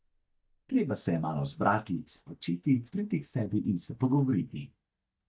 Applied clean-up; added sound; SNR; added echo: neural mask model DeepFilterNet 3.